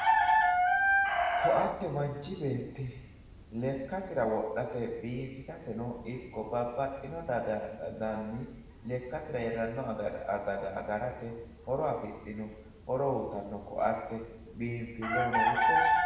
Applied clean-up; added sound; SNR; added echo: none; Chicken, rooster; -1 dB; reverberation time 0.9 s.